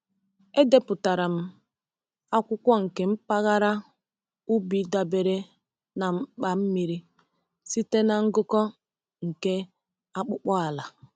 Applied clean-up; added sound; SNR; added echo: none; none; none; none.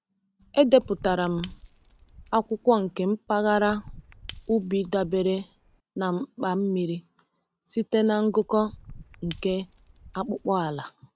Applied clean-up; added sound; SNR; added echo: none; Shatter / Crushing; 20 dB; none.